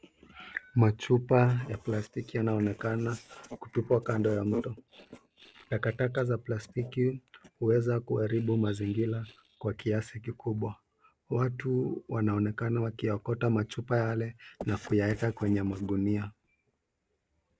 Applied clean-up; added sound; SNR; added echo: neural separator model SepFormer DNS4.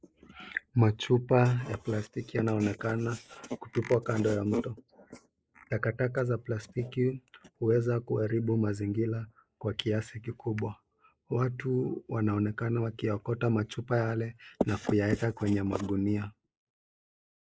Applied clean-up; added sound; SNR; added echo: neural mask model Resemble Enhance denoiser.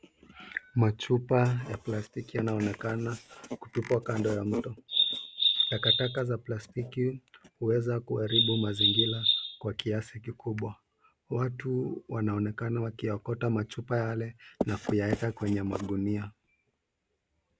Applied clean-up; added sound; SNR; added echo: none; Bird vocalization, bird call, bird song; -3 dB; none.